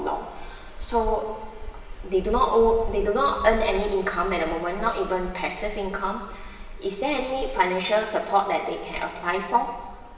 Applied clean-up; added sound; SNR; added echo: none; Gull, seagull; 10 dB; reverberation time 1.3 s.